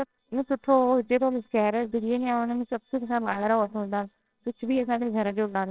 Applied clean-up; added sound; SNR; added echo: neural separator model SepFormer WHAMR!.